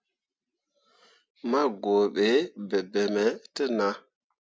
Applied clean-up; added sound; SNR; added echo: none; none; none; none.